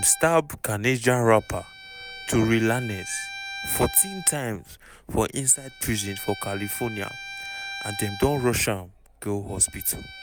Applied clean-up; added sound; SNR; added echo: none; Bowed string instrument; 14 dB; none.